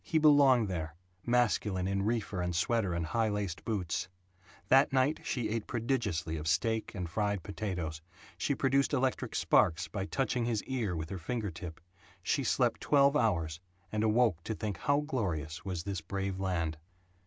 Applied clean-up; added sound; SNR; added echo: none; none; none; none.